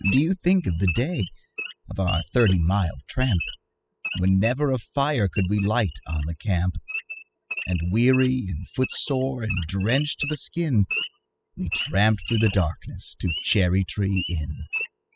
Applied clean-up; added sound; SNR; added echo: classical method spectral subtraction.